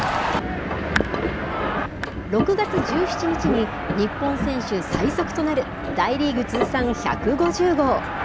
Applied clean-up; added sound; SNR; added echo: none; Engine; 5 dB; none.